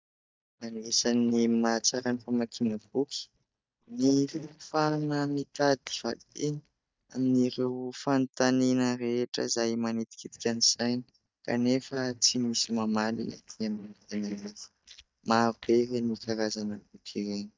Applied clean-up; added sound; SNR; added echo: neural mask model DeepFilterNet 3.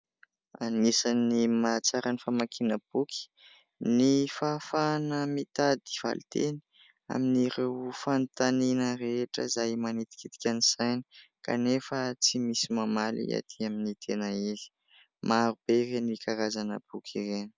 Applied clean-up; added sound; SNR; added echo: none; none; none; none.